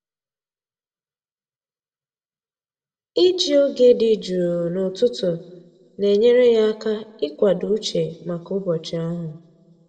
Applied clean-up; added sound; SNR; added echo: none; none; none; reverberation time 0.6 s.